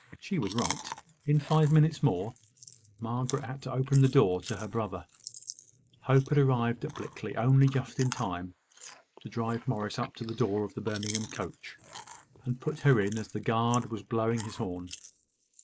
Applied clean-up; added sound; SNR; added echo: neural mask model Resemble Enhance denoiser.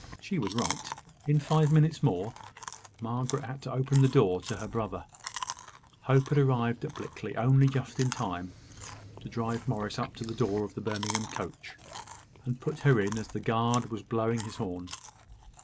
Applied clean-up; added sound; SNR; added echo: none; Chewing, mastication; 14 dB; none.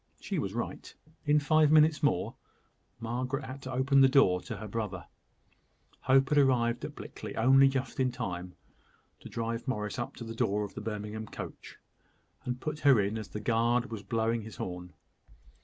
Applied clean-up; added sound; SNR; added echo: none; none; none; none.